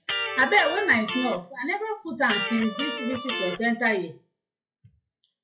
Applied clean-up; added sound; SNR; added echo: classical method WPE with log-MMSE.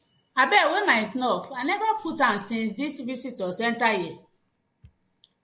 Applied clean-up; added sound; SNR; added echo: none; none; none; none.